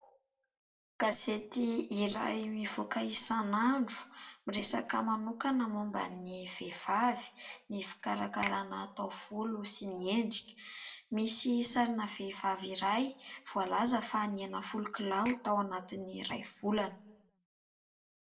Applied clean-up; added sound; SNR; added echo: neural separator model SepFormer DNS4.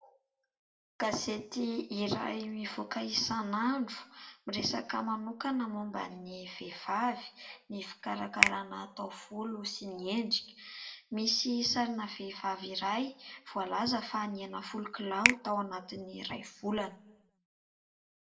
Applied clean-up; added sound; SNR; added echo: none; Finger snapping; 0 dB; reverberation time 0.4 s.